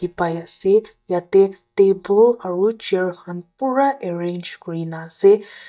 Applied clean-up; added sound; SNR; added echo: neural mask model DeepFilterNet 3.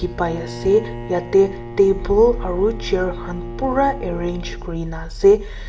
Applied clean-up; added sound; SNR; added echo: none; Bowed string instrument; 14 dB; reverberation time 0.7 s.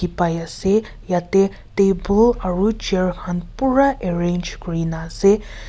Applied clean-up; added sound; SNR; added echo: none; none; none; none.